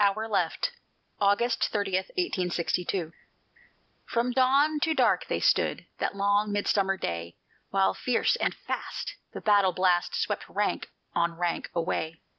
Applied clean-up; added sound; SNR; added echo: none; none; none; none.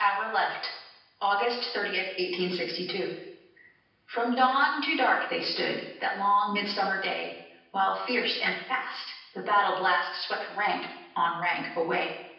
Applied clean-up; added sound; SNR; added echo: none; none; none; reverberation time 0.9 s.